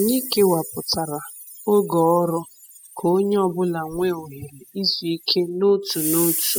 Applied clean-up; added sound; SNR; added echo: classical method spectral subtraction.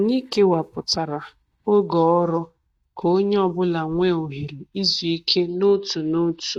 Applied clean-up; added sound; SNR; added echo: neural mask model DeepFilterNet 3.